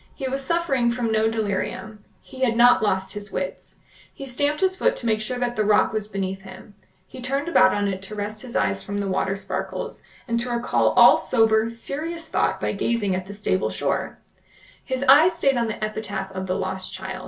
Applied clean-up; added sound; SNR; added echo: none; none; none; reverberation time 0.2 s.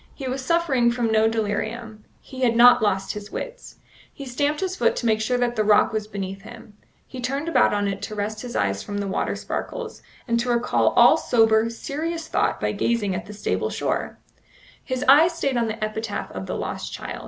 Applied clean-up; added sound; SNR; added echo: none; none; none; none.